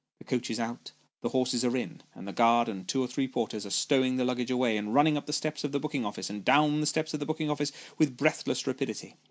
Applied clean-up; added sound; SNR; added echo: none; none; none; none.